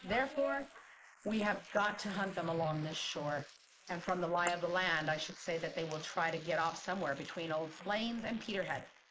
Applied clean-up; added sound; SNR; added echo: neural mask model Resemble Enhance denoiser.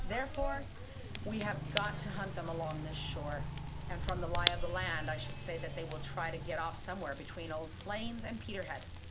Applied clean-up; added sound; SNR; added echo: none; Fire / Rain; -2 dB; none.